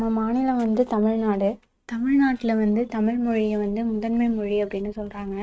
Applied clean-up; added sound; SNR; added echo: neural mask model RNNoise.